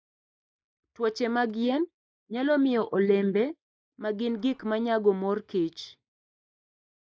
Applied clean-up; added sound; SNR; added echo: neural mask model Resemble Enhance denoiser.